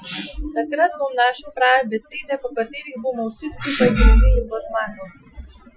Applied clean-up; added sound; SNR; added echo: classical method Wiener filter.